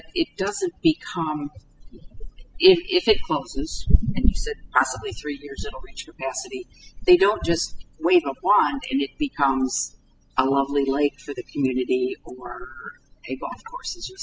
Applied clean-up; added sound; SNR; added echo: classical method spectral subtraction.